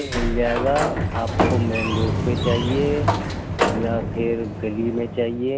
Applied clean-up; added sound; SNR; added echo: none; Sliding door; -1 dB; none.